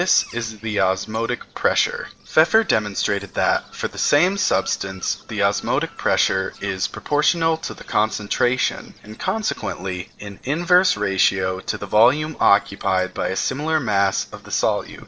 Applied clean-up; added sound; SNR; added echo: neural separator model SepFormer DNS4.